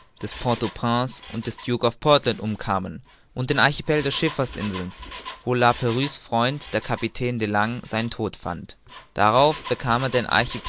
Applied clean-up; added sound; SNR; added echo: none; Engine; 17 dB; none.